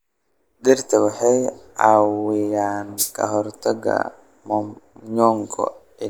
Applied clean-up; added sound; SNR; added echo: neural mask model Resemble Enhance denoiser.